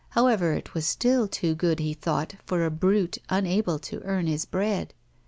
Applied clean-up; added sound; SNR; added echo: none; none; none; none.